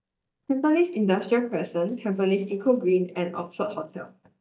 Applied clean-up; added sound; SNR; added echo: neural mask model DeepFilterNet 3.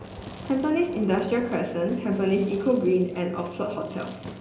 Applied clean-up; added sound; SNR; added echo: none; Fireworks; 18 dB; reverberation time 0.9 s.